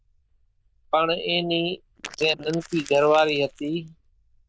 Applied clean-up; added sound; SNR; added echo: neural diffusion model UNIVERSE++.